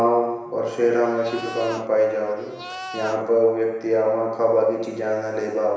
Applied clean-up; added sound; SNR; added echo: none; Livestock, farm animals, working animals; 14 dB; reverberation time 1.0 s.